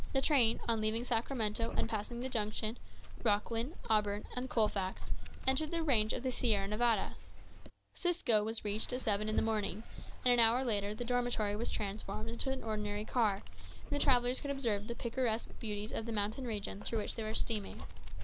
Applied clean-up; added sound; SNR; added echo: none; Dog; -2 dB; none.